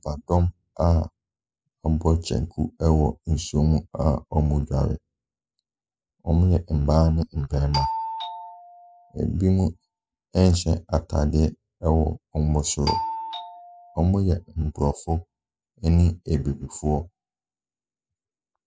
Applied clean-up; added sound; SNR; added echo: classical method spectral subtraction.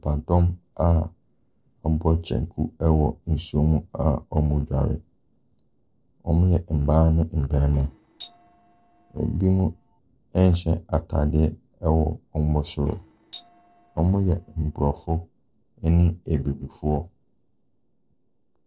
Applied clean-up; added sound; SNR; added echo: neural separator model SepFormer DNS4.